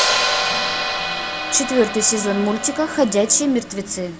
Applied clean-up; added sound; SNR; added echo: none; Hi-hat; 3 dB; none.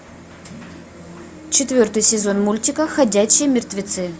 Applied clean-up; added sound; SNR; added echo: none; none; none; none.